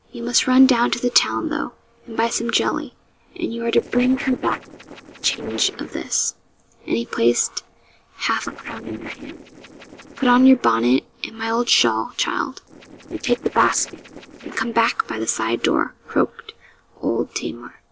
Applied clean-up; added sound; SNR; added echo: neural separator model SepFormer DNS4.